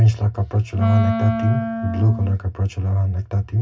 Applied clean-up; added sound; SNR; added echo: none; Wind instrument, woodwind instrument; 7 dB; reverberation time 0.4 s.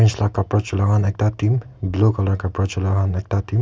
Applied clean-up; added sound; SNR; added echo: none; none; none; none.